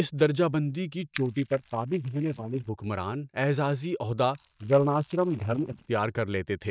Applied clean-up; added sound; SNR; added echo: neural mask model DeepFilterNet 3.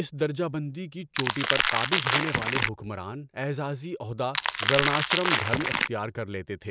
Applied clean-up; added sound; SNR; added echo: none; Crackle; -4 dB; none.